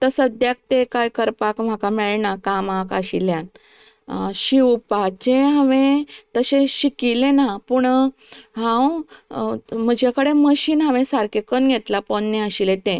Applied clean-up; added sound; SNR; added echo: neural mask model RNNoise.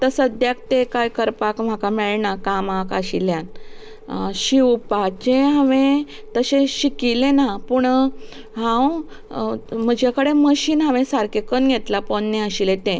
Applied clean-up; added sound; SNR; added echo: none; Livestock, farm animals, working animals; 16 dB; none.